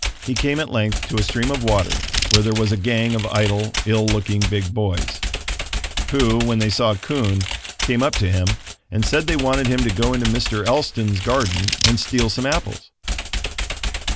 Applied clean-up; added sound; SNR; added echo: none; Scissors + Computer keyboard; 4 dB; none.